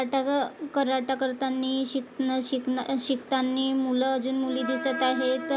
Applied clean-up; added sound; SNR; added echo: none; none; none; none.